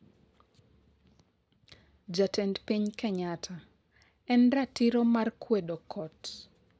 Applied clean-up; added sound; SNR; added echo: none; none; none; none.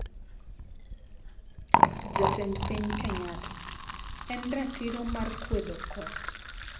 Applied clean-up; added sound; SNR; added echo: none; Liquid; -4 dB; reverberation time 0.5 s.